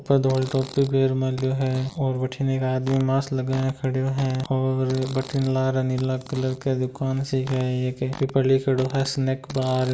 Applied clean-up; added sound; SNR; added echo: none; Fart; 20 dB; none.